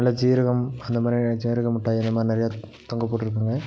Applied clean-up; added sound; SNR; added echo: none; none; none; none.